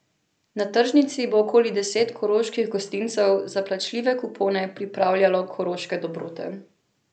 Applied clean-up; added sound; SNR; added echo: none; none; none; none.